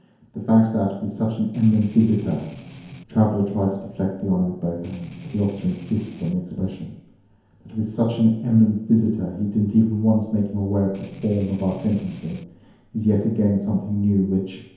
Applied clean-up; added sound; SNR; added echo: none; Strum; 17 dB; reverberation time 0.9 s.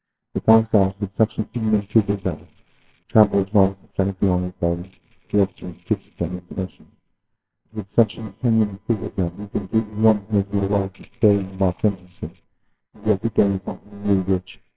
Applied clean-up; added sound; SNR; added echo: neural separator model SepFormer WHAMR!.